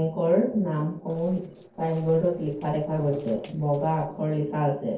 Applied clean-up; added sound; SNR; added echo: neural separator model SepFormer DNS4.